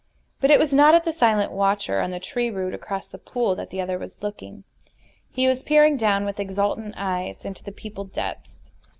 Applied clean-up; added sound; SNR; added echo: none; none; none; none.